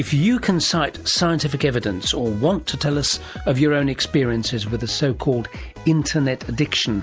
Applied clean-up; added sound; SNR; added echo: none; none; none; none.